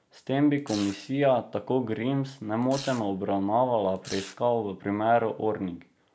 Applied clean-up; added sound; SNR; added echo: none; Domestic sounds, home sounds; 17 dB; none.